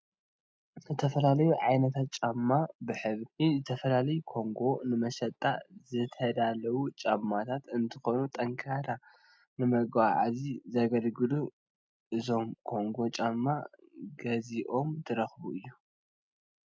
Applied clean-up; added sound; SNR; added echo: none; none; none; none.